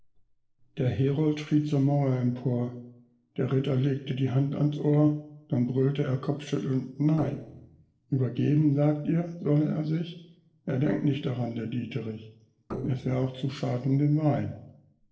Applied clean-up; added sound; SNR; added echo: neural separator model SepFormer DNS4.